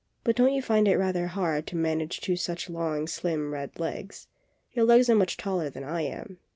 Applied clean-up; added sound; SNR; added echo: none; none; none; none.